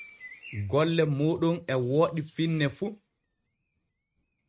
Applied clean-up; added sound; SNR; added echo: neural mask model RNNoise.